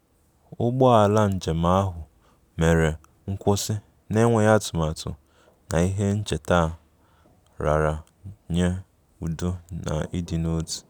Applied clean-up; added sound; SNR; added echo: none; none; none; none.